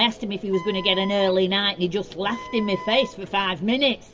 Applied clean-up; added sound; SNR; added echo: none; Wind instrument, woodwind instrument; 16 dB; none.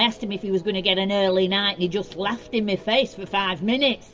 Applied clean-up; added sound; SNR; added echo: none; none; none; none.